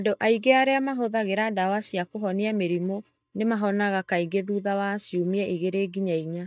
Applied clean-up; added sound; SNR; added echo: neural mask model DeepFilterNet 3.